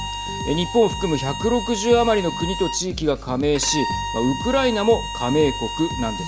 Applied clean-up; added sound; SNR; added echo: none; Bowed string instrument; 9 dB; none.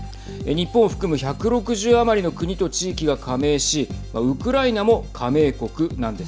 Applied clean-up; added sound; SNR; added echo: none; none; none; none.